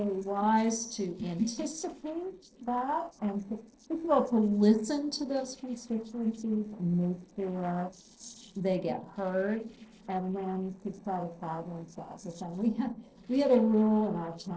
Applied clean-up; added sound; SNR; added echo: neural separator model SepFormer DNS4.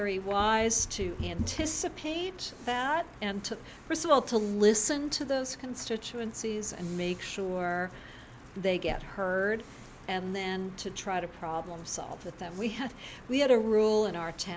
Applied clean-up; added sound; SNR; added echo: none; none; none; none.